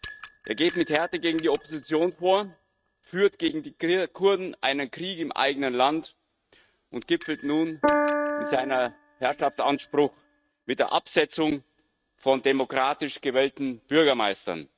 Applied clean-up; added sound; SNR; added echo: neural mask model RNNoise.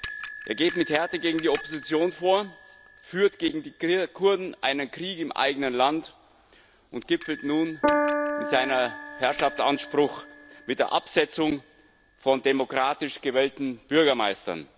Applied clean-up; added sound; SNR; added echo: none; Bell + Piano; 9 dB; none.